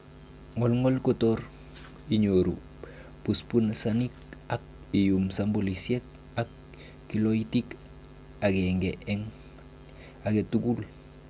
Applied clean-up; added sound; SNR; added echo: none; none; none; none.